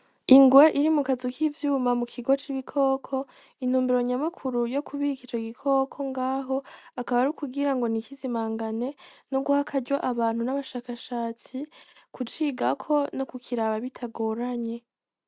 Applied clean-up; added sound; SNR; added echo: none; none; none; none.